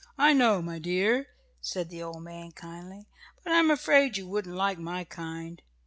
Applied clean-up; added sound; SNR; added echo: none; none; none; none.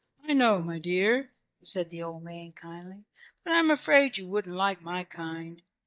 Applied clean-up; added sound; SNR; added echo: neural mask model DeepFilterNet 3.